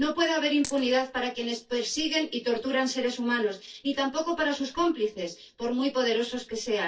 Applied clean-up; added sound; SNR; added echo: neural separator model SepFormer DNS4.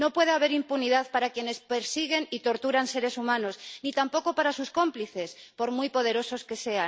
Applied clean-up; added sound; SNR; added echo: none; none; none; none.